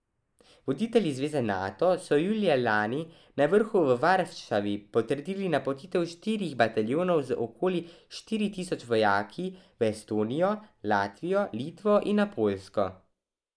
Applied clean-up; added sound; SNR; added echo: neural mask model Resemble Enhance denoiser.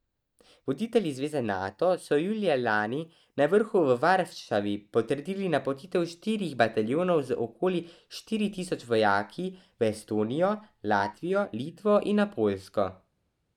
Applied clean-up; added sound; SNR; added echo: neural mask model DeepFilterNet 3.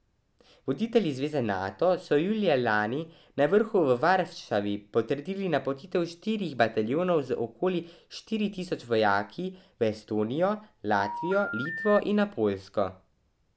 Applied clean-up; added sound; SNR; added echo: none; Telephone; 8 dB; none.